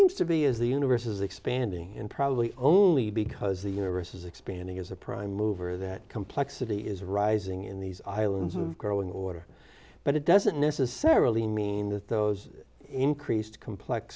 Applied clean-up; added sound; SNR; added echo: none; none; none; none.